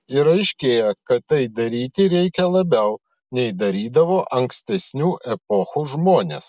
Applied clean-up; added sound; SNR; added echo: none; none; none; none.